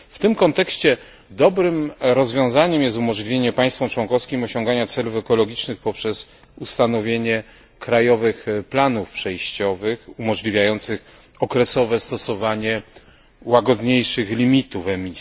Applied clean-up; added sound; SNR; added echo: none; none; none; none.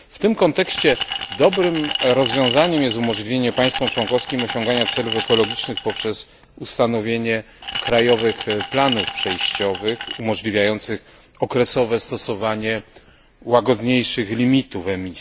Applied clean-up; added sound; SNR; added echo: none; Glass; 6 dB; none.